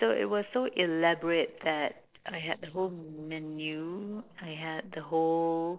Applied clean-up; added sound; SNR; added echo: neural separator model SepFormer DNS4.